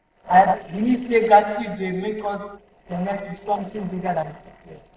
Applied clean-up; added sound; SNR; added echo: neural separator model SepFormer DNS4.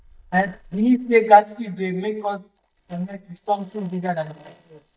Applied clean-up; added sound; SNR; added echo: neural mask model DeepFilterNet 3.